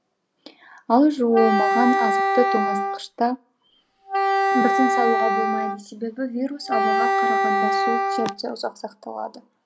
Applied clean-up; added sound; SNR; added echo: none; Wind instrument, woodwind instrument; -3 dB; none.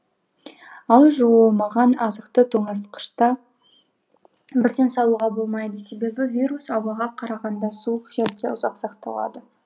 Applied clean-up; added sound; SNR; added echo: none; none; none; none.